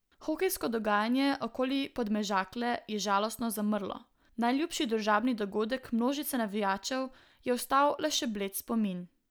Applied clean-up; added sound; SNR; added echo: none; none; none; none.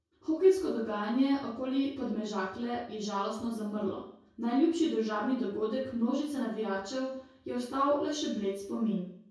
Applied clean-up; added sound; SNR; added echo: none; none; none; reverberation time 0.6 s.